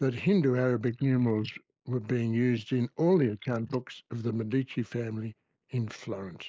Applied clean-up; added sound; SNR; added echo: neural mask model Resemble Enhance denoiser.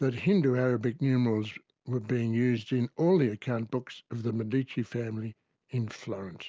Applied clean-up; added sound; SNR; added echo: none; none; none; none.